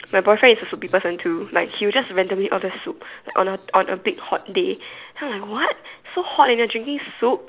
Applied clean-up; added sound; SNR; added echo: none; none; none; none.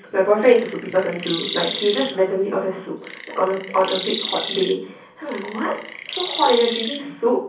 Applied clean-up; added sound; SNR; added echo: none; Chirp, tweet; 8 dB; reverberation time 0.6 s.